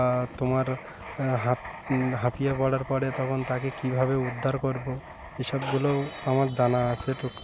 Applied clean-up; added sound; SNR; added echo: none; Writing; 13 dB; none.